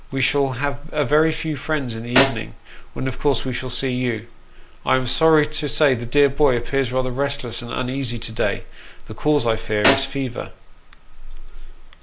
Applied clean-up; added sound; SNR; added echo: none; Snare drum; 3 dB; none.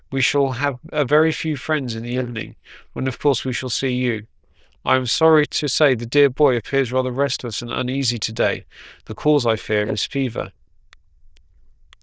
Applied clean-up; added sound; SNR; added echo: neural diffusion model UNIVERSE++.